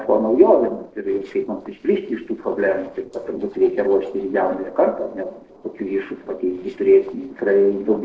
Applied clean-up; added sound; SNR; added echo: neural separator model SepFormer DNS4.